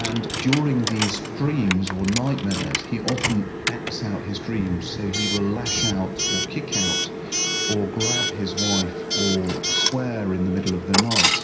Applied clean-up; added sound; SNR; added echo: none; Coin (dropping) / Alarm; 1 dB; reverberation time 0.5 s.